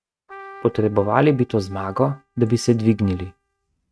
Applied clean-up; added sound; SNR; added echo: neural mask model RNNoise.